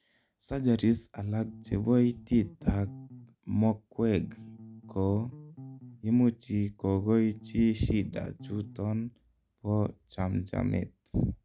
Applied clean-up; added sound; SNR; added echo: none; Bass guitar; 18 dB; none.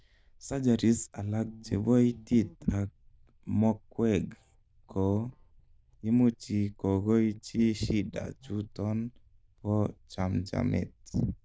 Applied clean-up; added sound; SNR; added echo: neural diffusion model UNIVERSE++.